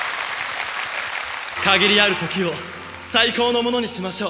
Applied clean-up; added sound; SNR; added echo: none; none; none; none.